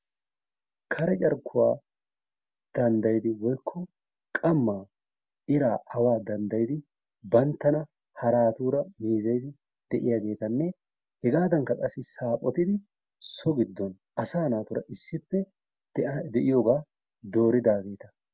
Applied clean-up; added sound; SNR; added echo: none; none; none; none.